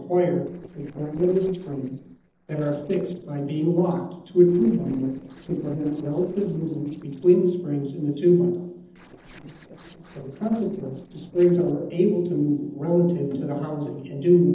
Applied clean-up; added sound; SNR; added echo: neural separator model SepFormer DNS4.